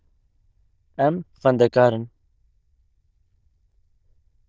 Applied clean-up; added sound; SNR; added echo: neural diffusion model UNIVERSE++.